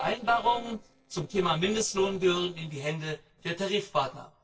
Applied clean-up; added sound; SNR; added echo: neural separator model SepFormer DNS4.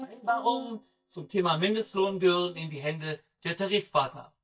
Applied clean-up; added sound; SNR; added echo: neural mask model DeepFilterNet 3.